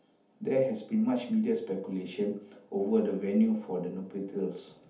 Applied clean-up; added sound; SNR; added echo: none; none; none; reverberation time 0.6 s.